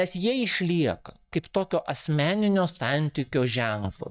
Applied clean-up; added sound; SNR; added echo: neural mask model DeepFilterNet 3.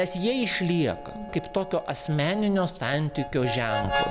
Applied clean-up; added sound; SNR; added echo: none; Harmonica; 8 dB; none.